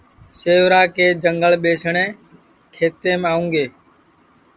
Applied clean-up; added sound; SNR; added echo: none; none; none; none.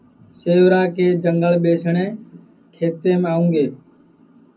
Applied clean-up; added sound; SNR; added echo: none; none; none; reverberation time 0.4 s.